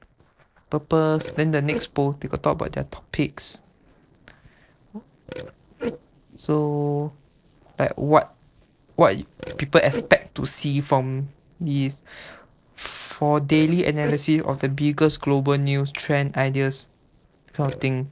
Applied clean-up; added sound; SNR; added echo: neural separator model SepFormer DNS4.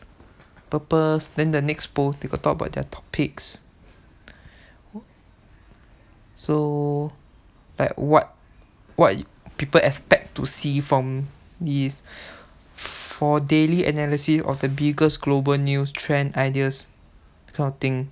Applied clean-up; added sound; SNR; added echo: none; none; none; none.